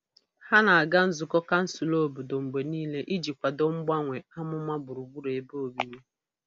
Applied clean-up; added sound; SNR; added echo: none; none; none; none.